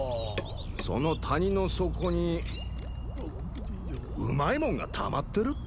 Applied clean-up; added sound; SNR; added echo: none; Insect; 4 dB; none.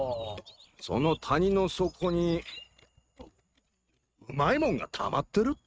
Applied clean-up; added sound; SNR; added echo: neural mask model RNNoise.